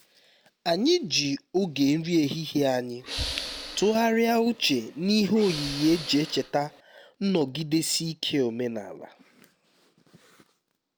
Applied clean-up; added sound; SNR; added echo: none; Hiss / Breathing; 11 dB; none.